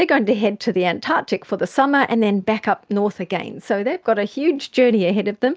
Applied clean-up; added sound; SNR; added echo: none; none; none; none.